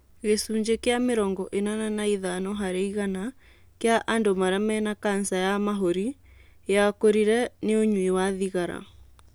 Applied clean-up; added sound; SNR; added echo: none; none; none; none.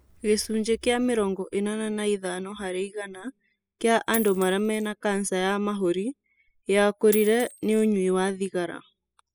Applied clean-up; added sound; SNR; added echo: classical method spectral subtraction.